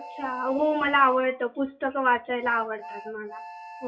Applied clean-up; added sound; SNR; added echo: classical method WPE with log-MMSE.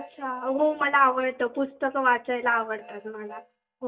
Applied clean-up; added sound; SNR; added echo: neural mask model DeepFilterNet 3.